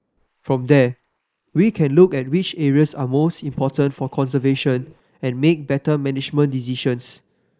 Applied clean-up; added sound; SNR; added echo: neural mask model Resemble Enhance denoiser.